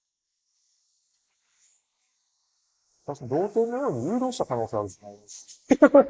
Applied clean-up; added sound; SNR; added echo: neural mask model Resemble Enhance denoiser.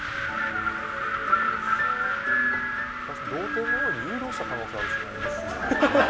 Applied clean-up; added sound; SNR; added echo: none; Wind; -2 dB; none.